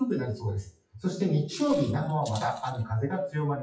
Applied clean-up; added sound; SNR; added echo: classical method WPE with log-MMSE.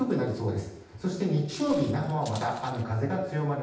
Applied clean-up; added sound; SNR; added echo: none; Walk, footsteps; 19 dB; reverberation time 0.9 s.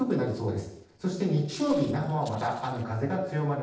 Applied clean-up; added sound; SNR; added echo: neural separator model SepFormer DNS4.